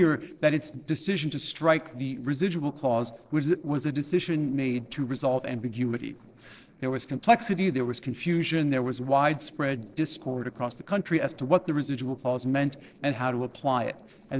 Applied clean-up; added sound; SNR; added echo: neural separator model SepFormer DNS4.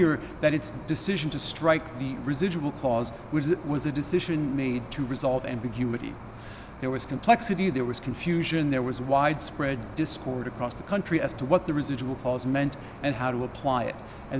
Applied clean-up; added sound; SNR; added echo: none; Cricket; 14 dB; none.